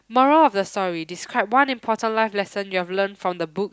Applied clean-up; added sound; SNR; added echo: none; none; none; none.